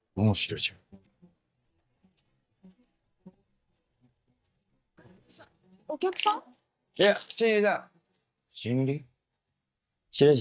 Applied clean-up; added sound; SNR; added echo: neural mask model DeepFilterNet 3.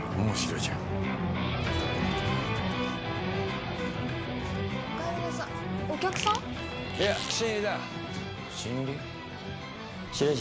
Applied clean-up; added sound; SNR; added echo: none; Fart; 8 dB; none.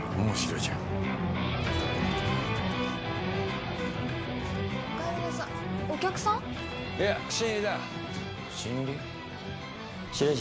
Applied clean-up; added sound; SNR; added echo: none; none; none; none.